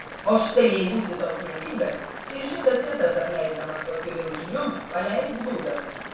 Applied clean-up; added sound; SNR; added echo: none; Boiling; 11 dB; reverberation time 0.7 s.